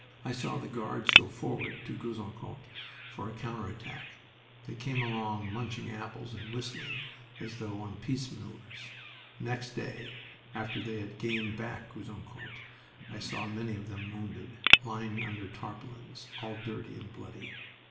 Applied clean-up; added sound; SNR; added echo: none; Bird vocalization, bird call, bird song; -3 dB; reverberation time 0.8 s.